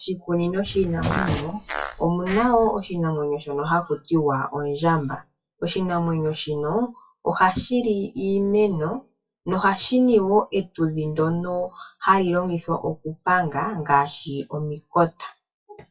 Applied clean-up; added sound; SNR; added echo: classical method WPE with log-MMSE.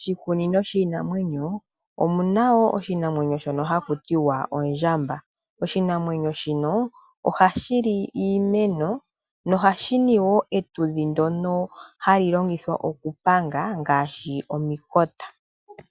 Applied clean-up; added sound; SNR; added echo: none; none; none; none.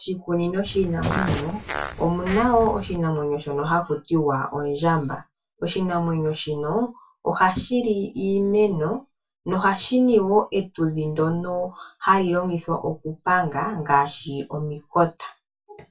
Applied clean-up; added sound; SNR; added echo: none; Fart; 7 dB; reverberation time 0.2 s.